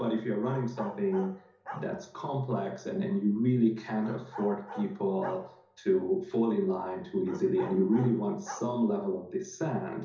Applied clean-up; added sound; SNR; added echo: none; Bark; 17 dB; reverberation time 0.6 s.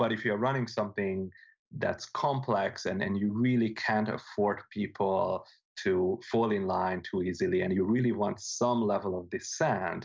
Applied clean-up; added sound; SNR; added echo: none; none; none; none.